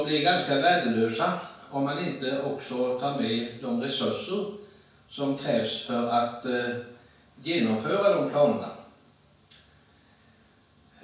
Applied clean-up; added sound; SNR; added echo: none; none; none; reverberation time 0.5 s.